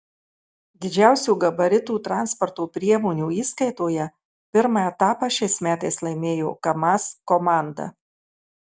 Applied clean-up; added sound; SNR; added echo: none; none; none; none.